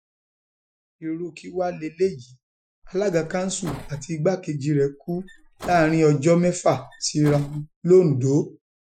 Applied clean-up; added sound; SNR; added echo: classical method Wiener filter.